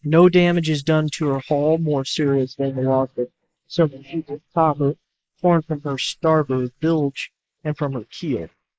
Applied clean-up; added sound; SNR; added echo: neural mask model Resemble Enhance denoiser.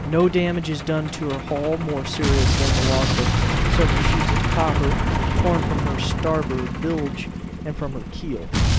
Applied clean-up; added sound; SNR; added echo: none; Explosion + Truck; -3 dB; none.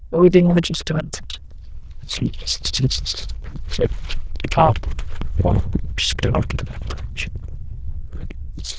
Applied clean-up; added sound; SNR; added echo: neural diffusion model UNIVERSE++.